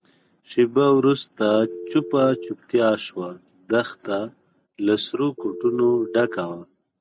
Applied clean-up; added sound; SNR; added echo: none; Telephone; 11 dB; none.